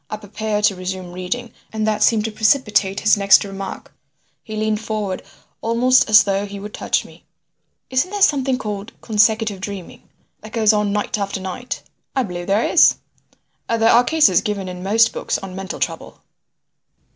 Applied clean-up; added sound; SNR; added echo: none; none; none; none.